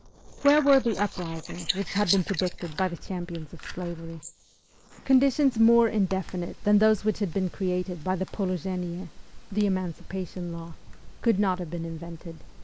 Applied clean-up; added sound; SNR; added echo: neural mask model Resemble Enhance denoiser.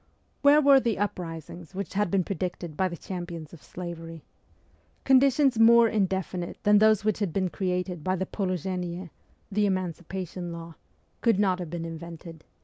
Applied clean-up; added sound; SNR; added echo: none; none; none; none.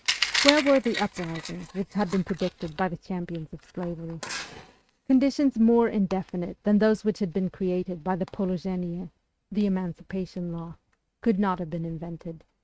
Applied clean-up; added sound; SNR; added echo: neural mask model RNNoise.